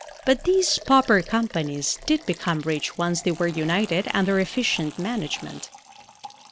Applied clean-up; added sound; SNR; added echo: none; Fart + Liquid; 20 dB; none.